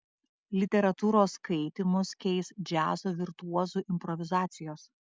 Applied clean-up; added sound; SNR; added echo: none; none; none; none.